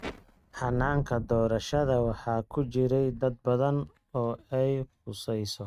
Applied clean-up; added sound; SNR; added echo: neural mask model RNNoise.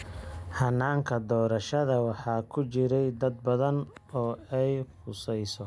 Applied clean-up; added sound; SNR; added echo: none; none; none; none.